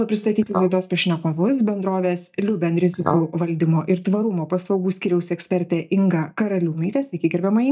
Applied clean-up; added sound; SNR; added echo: neural mask model DeepFilterNet 3.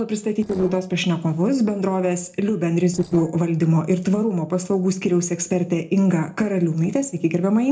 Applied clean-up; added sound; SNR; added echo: neural separator model SepFormer DNS4.